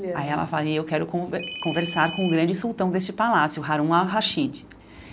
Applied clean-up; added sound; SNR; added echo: none; Ringtone; 10 dB; none.